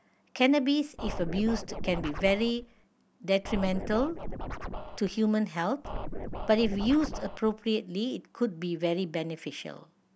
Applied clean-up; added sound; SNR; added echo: none; Scratching (performance technique); 6 dB; none.